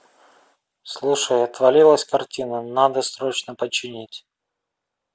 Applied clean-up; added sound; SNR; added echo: none; none; none; none.